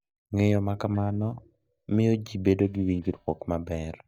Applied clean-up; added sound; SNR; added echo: neural mask model DeepFilterNet 3.